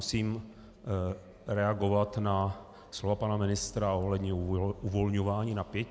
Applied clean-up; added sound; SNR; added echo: none; none; none; none.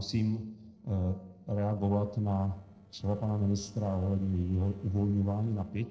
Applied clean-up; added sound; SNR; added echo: neural separator model SepFormer DNS4.